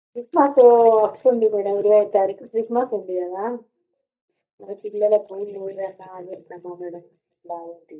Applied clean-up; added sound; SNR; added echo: neural mask model DeepFilterNet 3.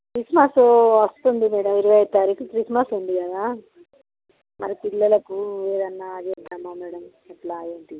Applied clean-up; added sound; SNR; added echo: none; none; none; none.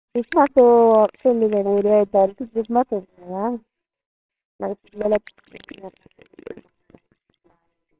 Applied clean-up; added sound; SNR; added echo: neural separator model SepFormer WHAMR!.